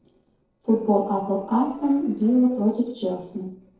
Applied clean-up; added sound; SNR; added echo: neural separator model SepFormer DNS4.